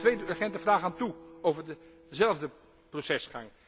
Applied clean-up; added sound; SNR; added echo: none; Acoustic guitar; 18 dB; none.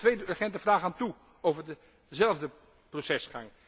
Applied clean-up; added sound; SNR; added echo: none; none; none; none.